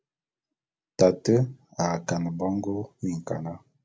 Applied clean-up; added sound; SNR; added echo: none; none; none; none.